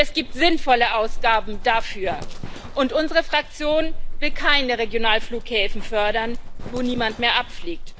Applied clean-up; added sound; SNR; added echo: none; Livestock, farm animals, working animals; 2 dB; none.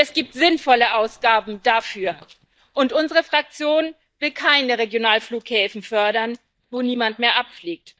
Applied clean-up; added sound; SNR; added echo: neural mask model DeepFilterNet 3.